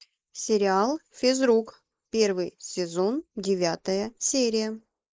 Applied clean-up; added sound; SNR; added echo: neural mask model Resemble Enhance denoiser.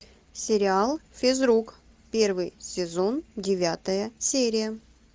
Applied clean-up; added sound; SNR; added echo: none; none; none; none.